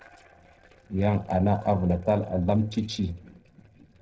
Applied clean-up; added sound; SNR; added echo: neural separator model SepFormer DNS4.